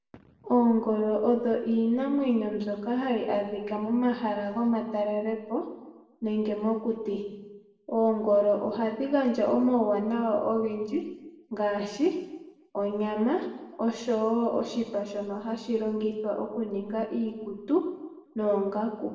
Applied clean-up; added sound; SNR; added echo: none; none; none; reverberation time 1.0 s.